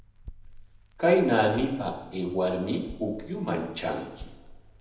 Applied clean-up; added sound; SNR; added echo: none; Crackle; 19 dB; reverberation time 0.8 s.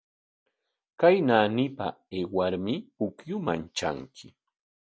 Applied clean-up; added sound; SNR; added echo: none; none; none; none.